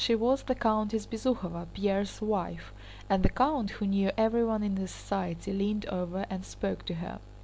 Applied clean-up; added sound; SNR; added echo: none; none; none; none.